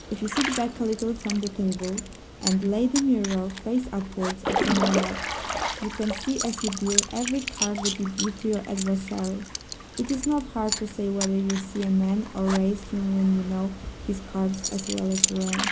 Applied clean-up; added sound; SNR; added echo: none; Drip / Trickle, dribble / Water / Splash, splatter + Coin (dropping) / Zipper (clothing); 5 dB; none.